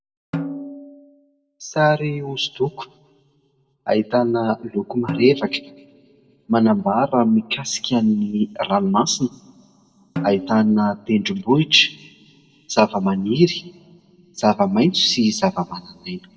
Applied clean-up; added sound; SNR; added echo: none; Snare drum; 13 dB; reverberation time 1.1 s.